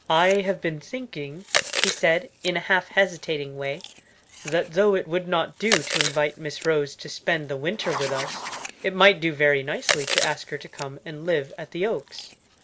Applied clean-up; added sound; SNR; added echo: none; Writing + Chewing, mastication; 7 dB; none.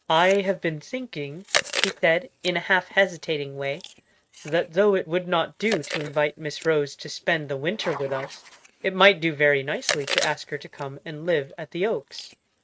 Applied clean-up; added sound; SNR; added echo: neural mask model RNNoise.